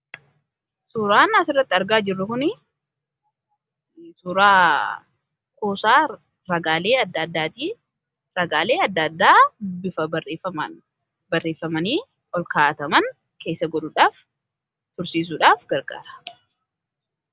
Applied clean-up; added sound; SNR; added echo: none; none; none; none.